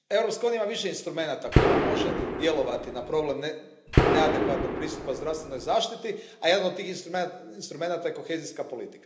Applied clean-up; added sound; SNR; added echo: none; Gunshot, gunfire; -4 dB; reverberation time 0.8 s.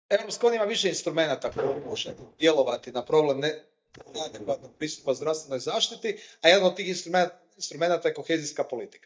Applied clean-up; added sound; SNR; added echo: neural mask model DeepFilterNet 3.